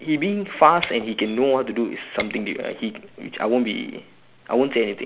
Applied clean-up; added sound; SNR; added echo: none; Shatter; 15 dB; none.